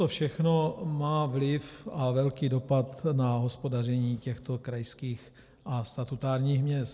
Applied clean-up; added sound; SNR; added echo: none; none; none; none.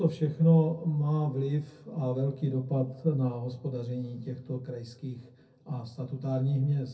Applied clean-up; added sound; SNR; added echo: none; none; none; reverberation time 0.3 s.